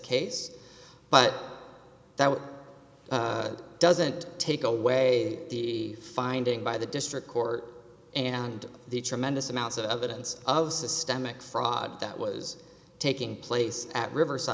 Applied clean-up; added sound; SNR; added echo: none; none; none; none.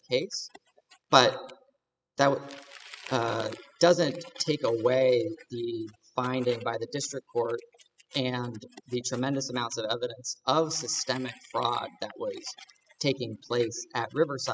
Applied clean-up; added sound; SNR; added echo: classical method spectral subtraction.